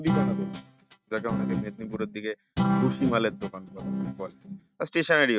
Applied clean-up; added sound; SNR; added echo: neural mask model RNNoise.